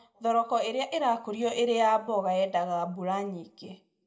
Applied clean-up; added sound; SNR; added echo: none; none; none; reverberation time 0.4 s.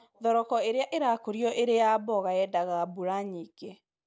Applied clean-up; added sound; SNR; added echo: none; none; none; none.